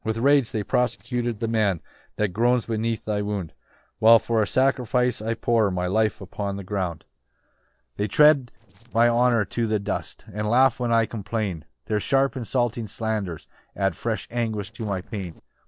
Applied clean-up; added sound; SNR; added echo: neural separator model SepFormer DNS4.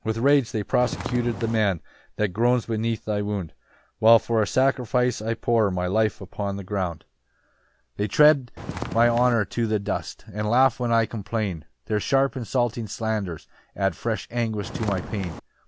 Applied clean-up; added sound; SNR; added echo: none; Walk, footsteps; 8 dB; none.